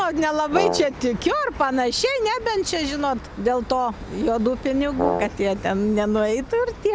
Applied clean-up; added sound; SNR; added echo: none; Brass instrument; 3 dB; none.